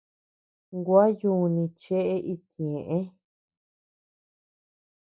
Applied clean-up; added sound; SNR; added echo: none; none; none; none.